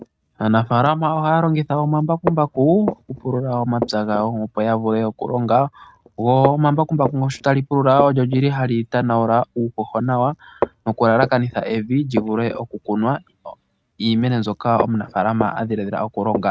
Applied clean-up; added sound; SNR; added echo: neural mask model RNNoise.